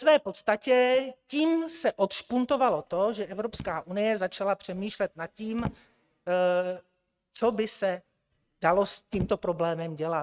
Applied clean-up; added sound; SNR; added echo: neural mask model RNNoise.